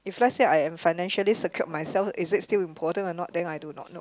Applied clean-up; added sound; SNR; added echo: none; none; none; none.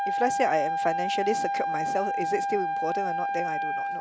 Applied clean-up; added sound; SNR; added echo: none; Wind instrument, woodwind instrument; -2 dB; none.